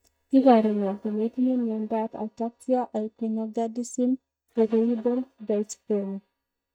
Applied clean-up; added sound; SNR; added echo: neural mask model DeepFilterNet 3.